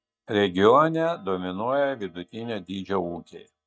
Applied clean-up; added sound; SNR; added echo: neural mask model DeepFilterNet 3.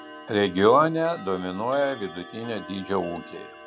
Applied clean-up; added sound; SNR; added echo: none; Clock; 18 dB; none.